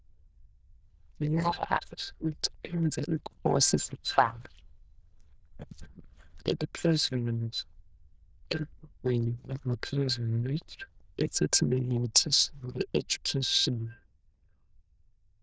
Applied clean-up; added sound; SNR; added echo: neural diffusion model UNIVERSE++.